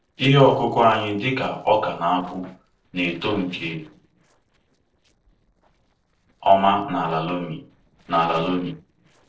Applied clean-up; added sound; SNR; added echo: neural separator model SepFormer DNS4.